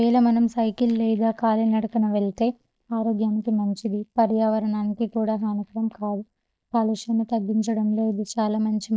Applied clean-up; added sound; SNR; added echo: neural mask model DeepFilterNet 3.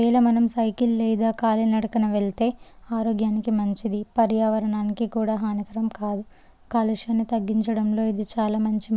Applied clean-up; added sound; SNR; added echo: none; none; none; none.